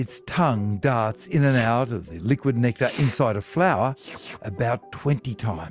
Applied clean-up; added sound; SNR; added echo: none; none; none; none.